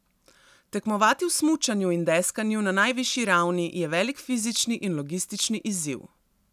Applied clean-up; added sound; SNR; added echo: none; none; none; none.